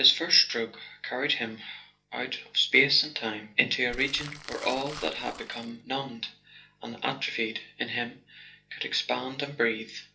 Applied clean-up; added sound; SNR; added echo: neural separator model SepFormer DNS4.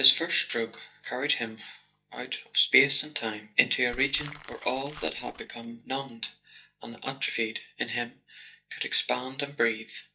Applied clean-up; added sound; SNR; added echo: neural mask model DeepFilterNet 3.